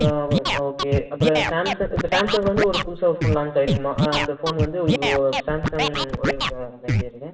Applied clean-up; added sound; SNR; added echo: none; Scratching (performance technique); 1 dB; reverberation time 0.8 s.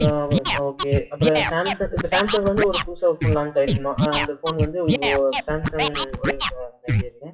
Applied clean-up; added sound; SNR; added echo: classical method WPE with log-MMSE.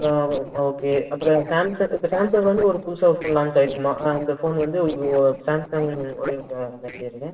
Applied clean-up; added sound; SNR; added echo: neural separator model SepFormer DNS4.